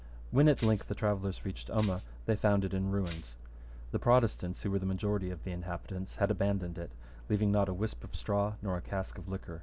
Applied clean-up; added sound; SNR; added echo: none; Rattle (instrument); 5 dB; none.